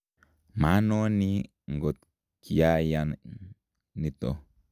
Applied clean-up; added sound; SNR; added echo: none; none; none; none.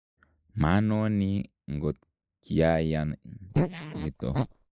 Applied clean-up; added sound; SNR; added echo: neural mask model Resemble Enhance denoiser.